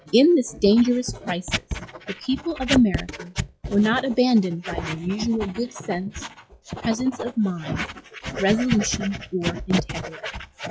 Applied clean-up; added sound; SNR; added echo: classical method log-MMSE.